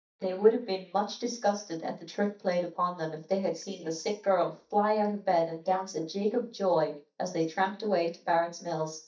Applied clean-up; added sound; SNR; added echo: neural mask model DeepFilterNet 3.